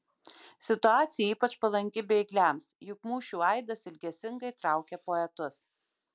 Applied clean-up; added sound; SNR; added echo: none; none; none; none.